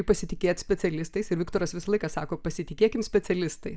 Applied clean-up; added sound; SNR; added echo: none; none; none; none.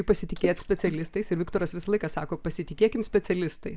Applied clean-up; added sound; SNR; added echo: none; Water / Splash, splatter; 15 dB; none.